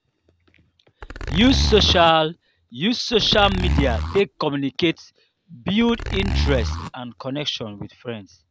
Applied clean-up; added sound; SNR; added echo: none; Zipper (clothing); 3 dB; none.